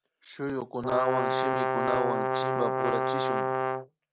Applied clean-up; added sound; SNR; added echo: none; Brass instrument; -3 dB; none.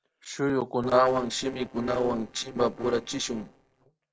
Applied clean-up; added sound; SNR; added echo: neural separator model SepFormer DNS4.